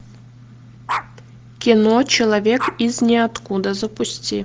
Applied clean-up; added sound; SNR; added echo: none; Dog; 14 dB; none.